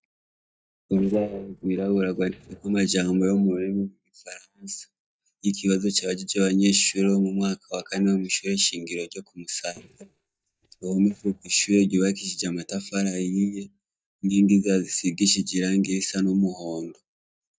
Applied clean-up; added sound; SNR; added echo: neural mask model DeepFilterNet 3.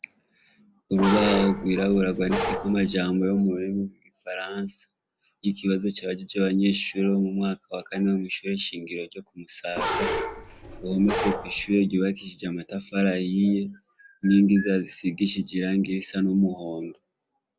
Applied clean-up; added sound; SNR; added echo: none; Bark; 5 dB; none.